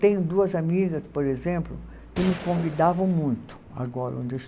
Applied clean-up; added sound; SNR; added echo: none; Gunshot, gunfire; 15 dB; none.